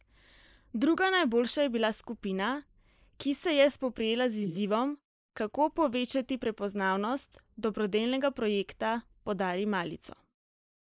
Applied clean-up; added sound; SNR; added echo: neural mask model Resemble Enhance denoiser.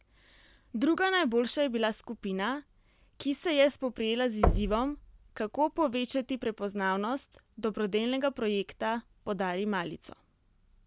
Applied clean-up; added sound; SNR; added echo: none; Knock; 4 dB; none.